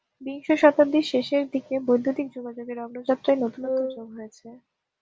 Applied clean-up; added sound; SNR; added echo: none; Wind instrument, woodwind instrument; 4 dB; none.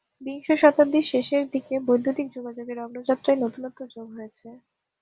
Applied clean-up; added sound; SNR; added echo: none; none; none; none.